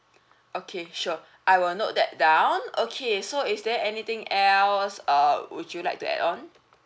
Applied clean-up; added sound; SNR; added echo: none; none; none; none.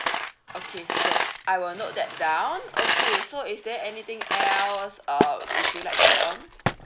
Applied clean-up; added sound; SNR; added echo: none; Coin (dropping); -3 dB; none.